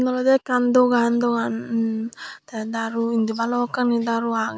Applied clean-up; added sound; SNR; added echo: none; none; none; none.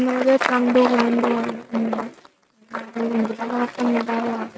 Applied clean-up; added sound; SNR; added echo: neural mask model RNNoise.